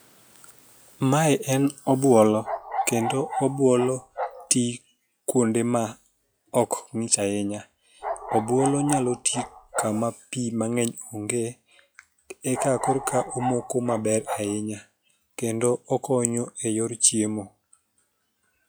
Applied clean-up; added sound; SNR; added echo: classical method log-MMSE.